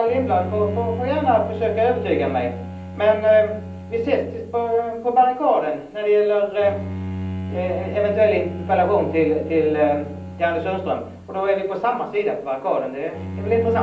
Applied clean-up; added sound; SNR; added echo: none; Bowed string instrument; 11 dB; reverberation time 0.6 s.